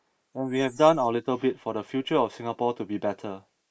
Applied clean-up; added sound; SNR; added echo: neural mask model Resemble Enhance denoiser.